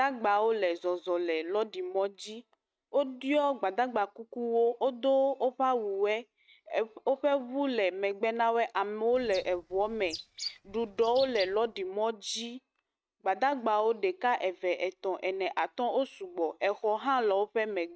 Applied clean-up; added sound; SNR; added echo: neural mask model RNNoise.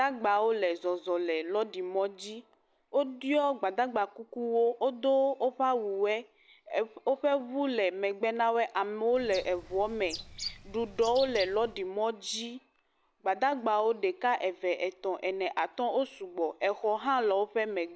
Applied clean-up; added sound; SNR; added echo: none; Bird; 13 dB; none.